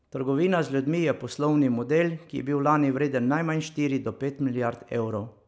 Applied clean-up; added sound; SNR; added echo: none; none; none; none.